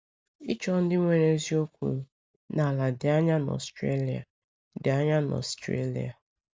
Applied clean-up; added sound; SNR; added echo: none; none; none; none.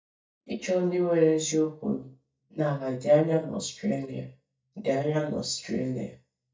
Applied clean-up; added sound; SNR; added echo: neural mask model DeepFilterNet 3.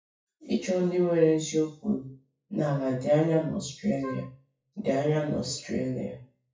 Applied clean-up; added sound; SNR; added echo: classical method WPE with log-MMSE.